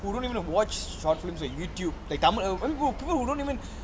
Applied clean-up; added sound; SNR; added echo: none; none; none; none.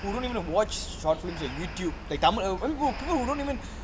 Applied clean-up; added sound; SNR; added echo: none; Breathing; 18 dB; none.